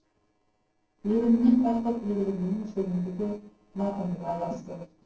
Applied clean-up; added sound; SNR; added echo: neural separator model SepFormer DNS4.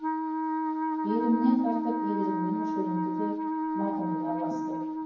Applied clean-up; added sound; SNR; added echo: none; Wind instrument, woodwind instrument; -2 dB; reverberation time 0.9 s.